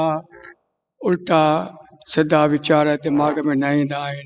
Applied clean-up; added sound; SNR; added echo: classical method spectral subtraction.